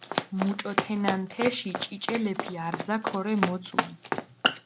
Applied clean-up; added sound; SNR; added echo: none; Run; 1 dB; none.